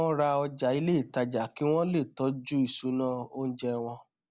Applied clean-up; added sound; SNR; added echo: none; none; none; none.